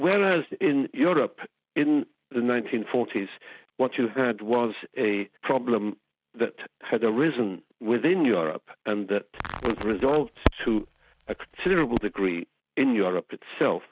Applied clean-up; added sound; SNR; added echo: neural mask model RNNoise.